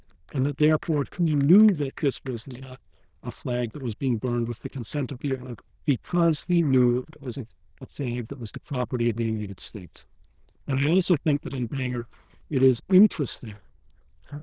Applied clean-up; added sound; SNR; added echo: neural diffusion model UNIVERSE++.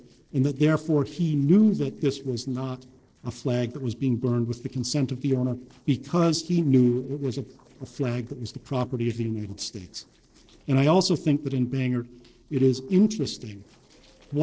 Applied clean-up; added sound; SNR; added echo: neural separator model SepFormer DNS4.